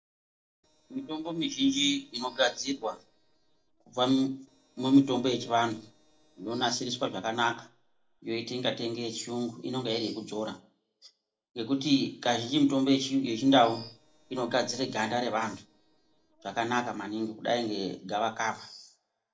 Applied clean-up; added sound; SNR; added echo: neural separator model SepFormer DNS4.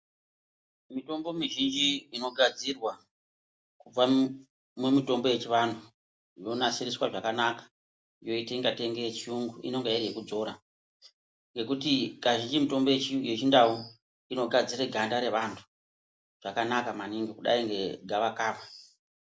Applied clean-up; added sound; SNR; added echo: none; none; none; none.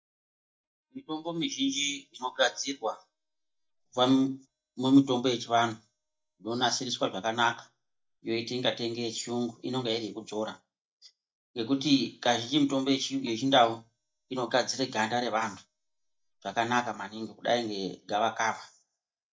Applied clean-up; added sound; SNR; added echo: neural mask model DeepFilterNet 3.